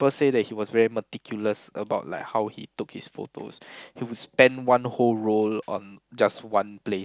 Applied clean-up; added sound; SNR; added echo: none; none; none; none.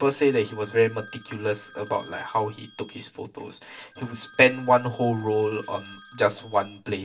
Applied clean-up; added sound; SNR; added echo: none; Telephone; 17 dB; reverberation time 0.2 s.